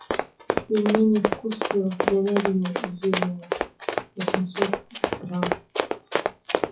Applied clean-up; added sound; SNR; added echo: classical method WPE with log-MMSE.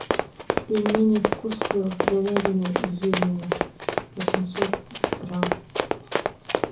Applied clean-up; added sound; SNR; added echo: none; Run; 0 dB; reverberation time 0.4 s.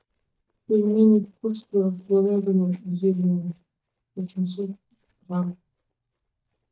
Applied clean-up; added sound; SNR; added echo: neural mask model DeepFilterNet 3.